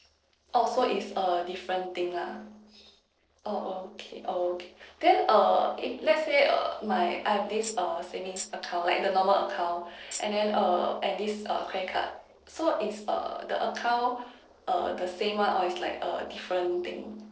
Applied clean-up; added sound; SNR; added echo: neural separator model SepFormer DNS4.